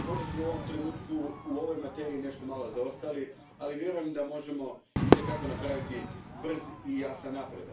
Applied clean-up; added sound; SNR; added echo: none; Crowd / Fireworks; -1 dB; reverberation time 0.2 s.